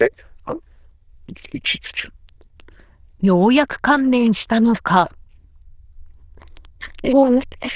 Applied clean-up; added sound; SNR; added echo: neural diffusion model UNIVERSE++.